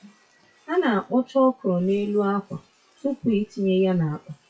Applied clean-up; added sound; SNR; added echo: classical method WPE with log-MMSE.